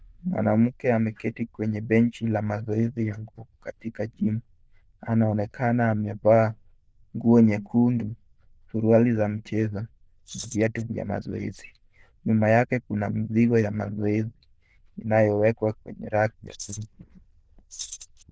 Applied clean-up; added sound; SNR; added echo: neural diffusion model UNIVERSE++.